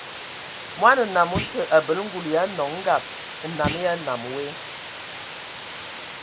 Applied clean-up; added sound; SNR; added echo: none; Thump, thud + Water; 7 dB; none.